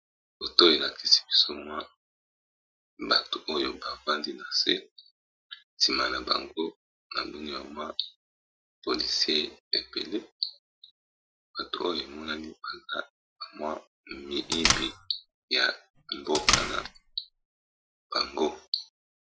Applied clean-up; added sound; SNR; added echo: classical method Wiener filter.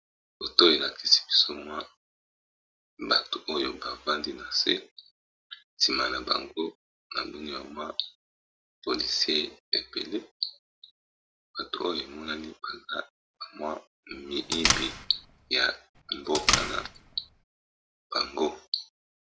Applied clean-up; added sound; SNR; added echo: none; Door; 0 dB; none.